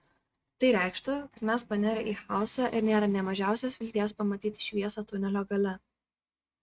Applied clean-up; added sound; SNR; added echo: neural mask model RNNoise.